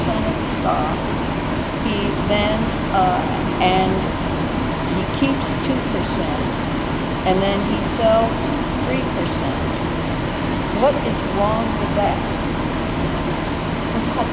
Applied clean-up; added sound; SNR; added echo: none; Bus; -3 dB; none.